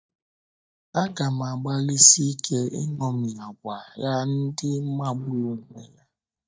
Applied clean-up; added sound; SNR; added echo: neural mask model DeepFilterNet 3.